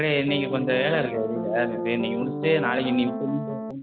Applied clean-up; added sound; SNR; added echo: none; Piano; 5 dB; none.